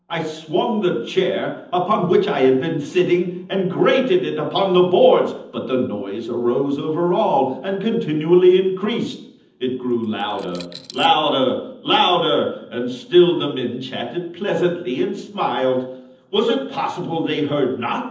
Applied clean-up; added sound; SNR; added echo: neural separator model SepFormer DNS4.